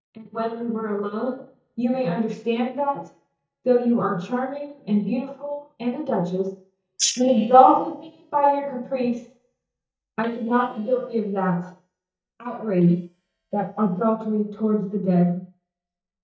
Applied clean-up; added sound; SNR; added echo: neural mask model DeepFilterNet 3.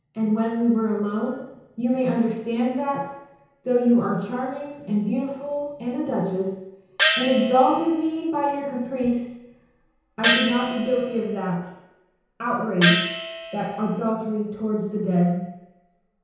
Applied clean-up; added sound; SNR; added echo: none; Gong; 0 dB; reverberation time 0.9 s.